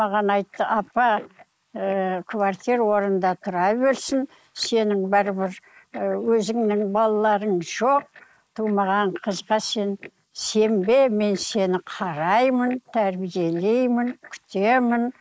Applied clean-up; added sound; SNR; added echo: neural mask model Resemble Enhance denoiser.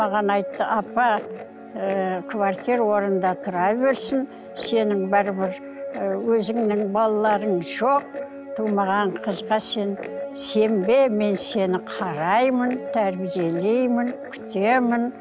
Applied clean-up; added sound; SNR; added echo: none; Guitar; 11 dB; none.